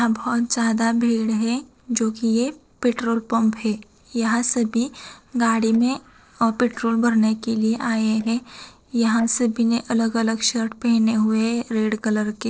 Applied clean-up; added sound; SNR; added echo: neural separator model SepFormer DNS4.